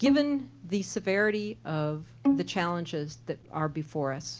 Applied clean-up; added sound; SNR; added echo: none; Bowed string instrument; 3 dB; none.